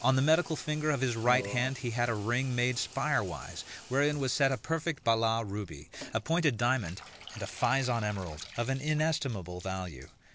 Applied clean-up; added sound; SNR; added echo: none; Bathtub (filling or washing) / Water tap, faucet; 17 dB; none.